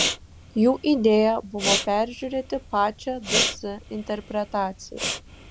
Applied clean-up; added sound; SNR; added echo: none; Respiratory sounds; 5 dB; none.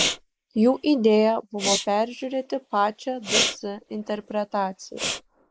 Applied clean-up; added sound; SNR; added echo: neural mask model Resemble Enhance denoiser.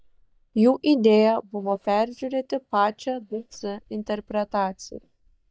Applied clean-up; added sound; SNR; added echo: neural mask model DeepFilterNet 3.